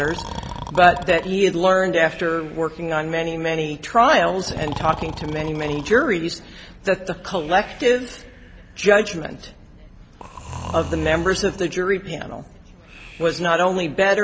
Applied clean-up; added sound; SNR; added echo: none; Breathing; 15 dB; none.